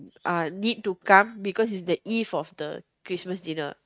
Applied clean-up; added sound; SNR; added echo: neural mask model RNNoise.